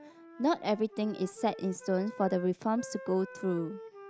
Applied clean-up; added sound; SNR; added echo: none; Wind instrument, woodwind instrument; 15 dB; none.